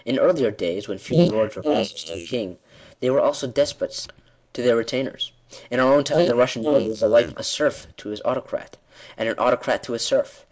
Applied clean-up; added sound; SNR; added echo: neural mask model Resemble Enhance denoiser.